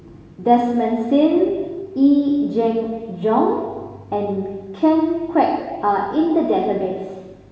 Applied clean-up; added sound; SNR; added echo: none; none; none; reverberation time 1.2 s.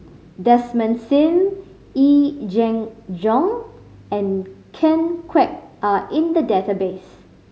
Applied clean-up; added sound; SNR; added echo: none; none; none; none.